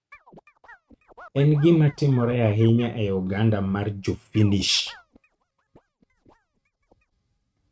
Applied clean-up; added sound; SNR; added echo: neural mask model RNNoise.